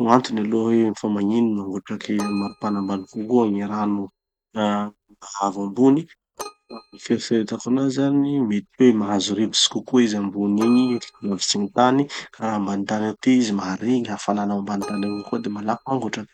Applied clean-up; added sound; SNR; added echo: neural mask model RNNoise.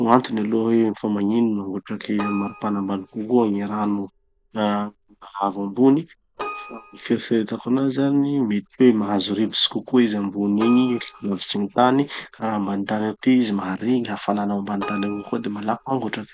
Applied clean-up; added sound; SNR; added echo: none; Keyboard (musical); 18 dB; none.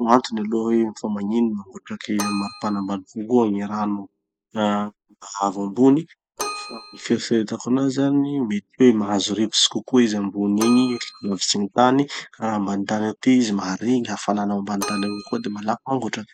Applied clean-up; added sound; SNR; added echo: classical method spectral subtraction.